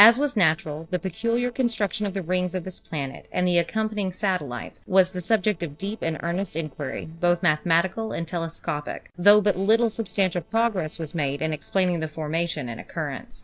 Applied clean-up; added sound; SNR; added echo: neural separator model SepFormer DNS4.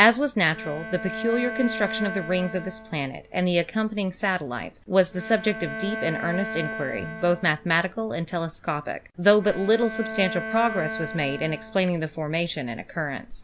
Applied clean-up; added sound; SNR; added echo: none; Bowed string instrument; 10 dB; none.